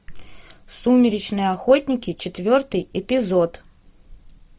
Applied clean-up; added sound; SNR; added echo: none; none; none; none.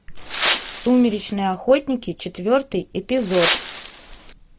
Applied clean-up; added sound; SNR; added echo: none; Wind; 4 dB; none.